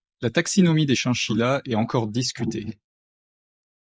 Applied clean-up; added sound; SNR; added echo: neural mask model Resemble Enhance denoiser.